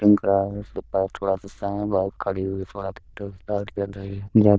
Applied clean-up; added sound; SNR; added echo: neural diffusion model UNIVERSE++.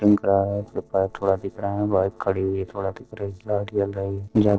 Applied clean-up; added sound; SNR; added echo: neural separator model SepFormer DNS4.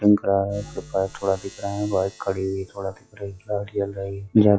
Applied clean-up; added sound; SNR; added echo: classical method log-MMSE.